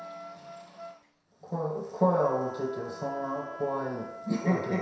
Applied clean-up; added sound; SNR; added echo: none; Wind instrument, woodwind instrument; 14 dB; reverberation time 0.7 s.